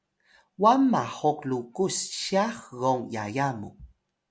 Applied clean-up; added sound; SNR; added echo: none; none; none; none.